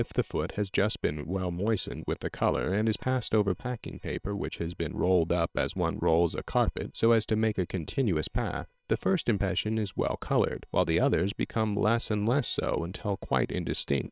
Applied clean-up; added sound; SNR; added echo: neural separator model SepFormer WHAM!.